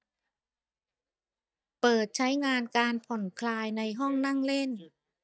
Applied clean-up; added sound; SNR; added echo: neural mask model DeepFilterNet 3.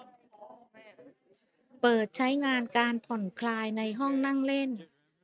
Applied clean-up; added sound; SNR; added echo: neural mask model RNNoise.